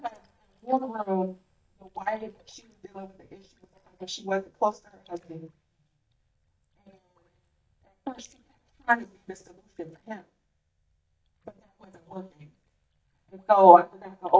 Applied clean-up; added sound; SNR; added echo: neural mask model DeepFilterNet 3.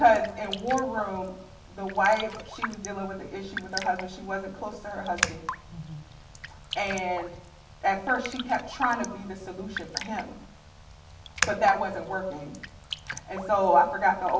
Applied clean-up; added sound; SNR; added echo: none; Raindrop; 10 dB; reverberation time 0.6 s.